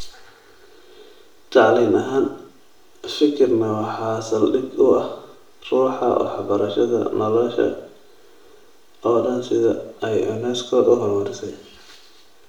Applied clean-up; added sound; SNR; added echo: none; none; none; reverberation time 0.6 s.